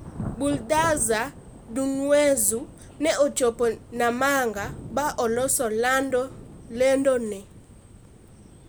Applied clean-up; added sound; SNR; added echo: none; Thunder / Rain; 15 dB; none.